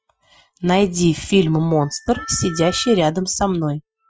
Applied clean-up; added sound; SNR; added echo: classical method Wiener filter.